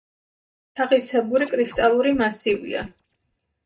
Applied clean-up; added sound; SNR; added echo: neural mask model DeepFilterNet 3.